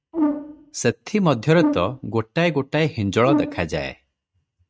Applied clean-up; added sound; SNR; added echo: neural mask model RNNoise.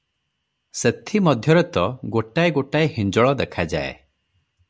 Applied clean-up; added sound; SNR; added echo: none; none; none; none.